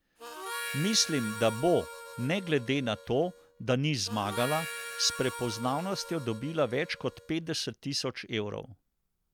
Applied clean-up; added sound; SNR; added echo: none; Harmonica; 10 dB; none.